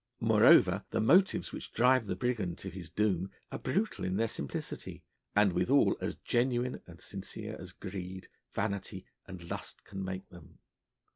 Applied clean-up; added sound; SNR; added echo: none; none; none; none.